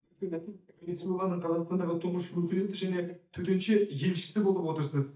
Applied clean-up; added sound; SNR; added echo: neural mask model DeepFilterNet 3.